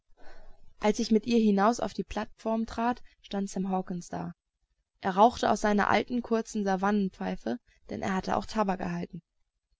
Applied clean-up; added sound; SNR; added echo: none; none; none; none.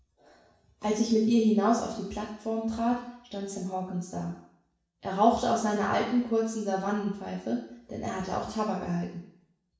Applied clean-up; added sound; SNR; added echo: none; none; none; reverberation time 0.7 s.